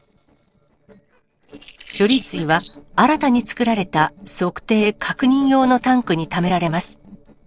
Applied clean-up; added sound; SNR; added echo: neural separator model SepFormer DNS4.